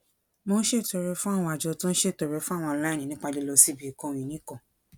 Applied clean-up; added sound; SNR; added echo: none; none; none; none.